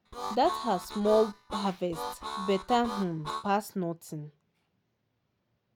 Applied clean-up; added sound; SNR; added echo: none; Harmonica; 7 dB; none.